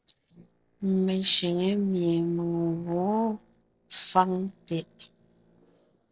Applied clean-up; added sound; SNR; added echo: neural separator model SepFormer DNS4.